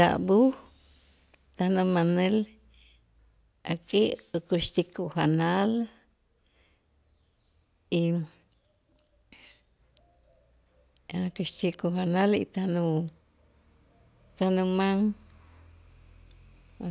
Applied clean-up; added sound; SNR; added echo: none; none; none; none.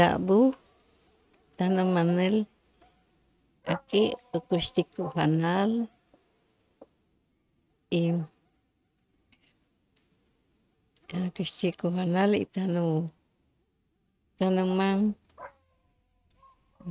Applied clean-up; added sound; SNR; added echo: neural mask model RNNoise.